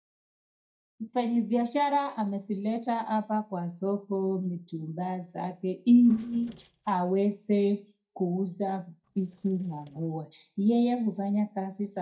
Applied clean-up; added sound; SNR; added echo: neural mask model DeepFilterNet 3.